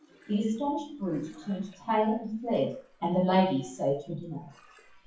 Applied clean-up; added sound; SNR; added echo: classical method WPE with log-MMSE.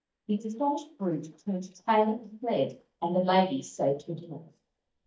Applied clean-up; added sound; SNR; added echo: neural mask model DeepFilterNet 3.